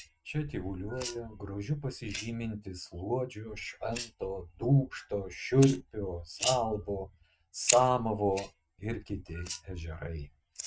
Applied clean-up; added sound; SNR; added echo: neural mask model RNNoise.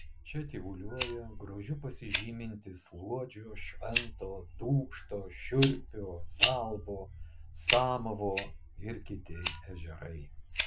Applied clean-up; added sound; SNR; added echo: none; Fire; -4 dB; none.